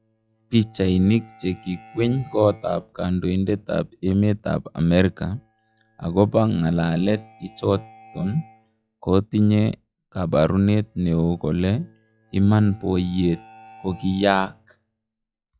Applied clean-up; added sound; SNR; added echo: classical method log-MMSE.